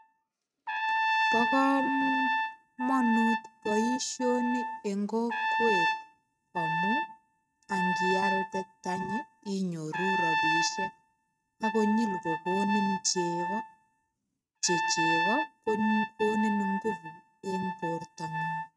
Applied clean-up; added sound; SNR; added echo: neural mask model RNNoise.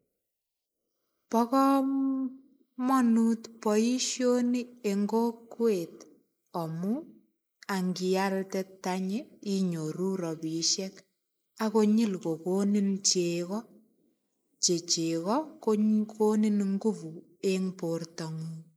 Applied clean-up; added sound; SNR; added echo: neural mask model Resemble Enhance denoiser.